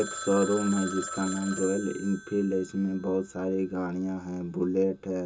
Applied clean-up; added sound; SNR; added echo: none; Telephone; 12 dB; reverberation time 0.2 s.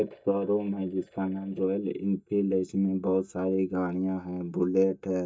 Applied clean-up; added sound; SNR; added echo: neural mask model DeepFilterNet 3.